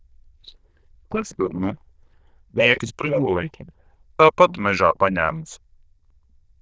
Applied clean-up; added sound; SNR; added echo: neural diffusion model UNIVERSE++.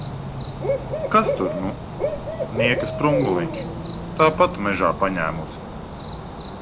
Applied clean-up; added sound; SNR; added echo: none; Cricket / Bird; 3 dB; none.